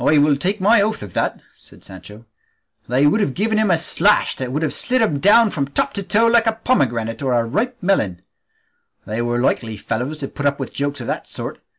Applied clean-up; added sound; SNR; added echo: none; none; none; none.